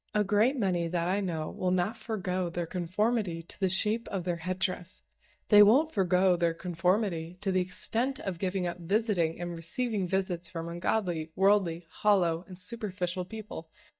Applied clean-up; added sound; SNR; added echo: neural mask model DeepFilterNet 3.